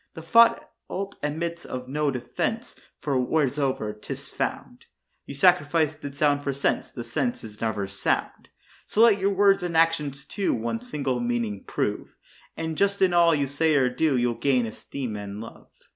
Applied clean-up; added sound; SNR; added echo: none; none; none; none.